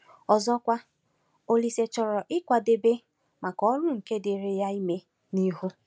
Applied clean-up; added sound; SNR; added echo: none; none; none; none.